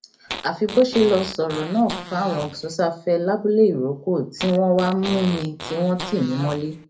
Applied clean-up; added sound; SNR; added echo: none; Fart; 12 dB; reverberation time 0.3 s.